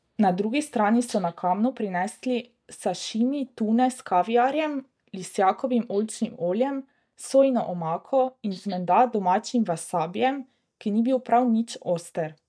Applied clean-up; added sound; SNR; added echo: neural mask model DeepFilterNet 3.